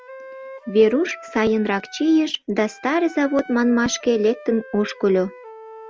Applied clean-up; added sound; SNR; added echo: none; Wind instrument, woodwind instrument; 19 dB; none.